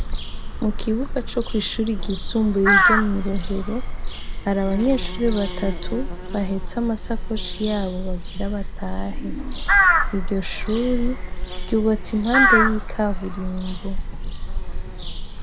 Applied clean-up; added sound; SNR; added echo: none; Crow + Bird vocalization, bird call, bird song; -2 dB; none.